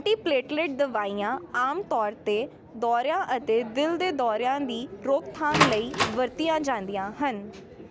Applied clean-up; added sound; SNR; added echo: none; Door; 2 dB; none.